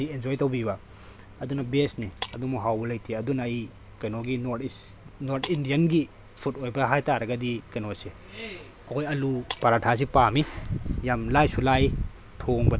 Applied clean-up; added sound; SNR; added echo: none; Shatter; 20 dB; none.